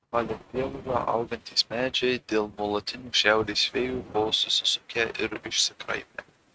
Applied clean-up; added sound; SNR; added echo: neural mask model RNNoise.